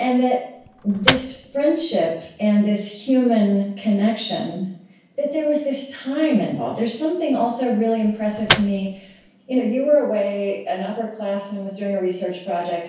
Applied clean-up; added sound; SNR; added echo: none; Microwave oven; 3 dB; reverberation time 0.7 s.